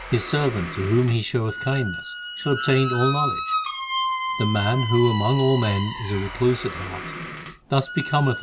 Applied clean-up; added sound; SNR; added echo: none; Squeak; 6 dB; none.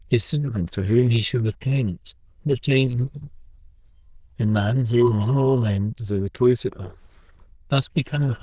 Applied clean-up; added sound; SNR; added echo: neural diffusion model UNIVERSE++.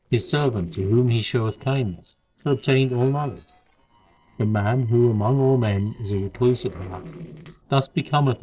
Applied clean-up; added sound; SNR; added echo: neural separator model SepFormer DNS4.